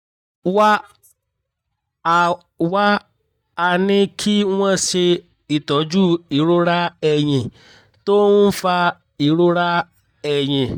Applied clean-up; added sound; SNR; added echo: neural mask model DeepFilterNet 3.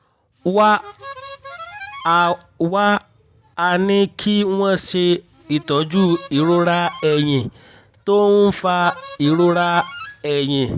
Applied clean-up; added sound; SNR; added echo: none; Harmonica; 16 dB; none.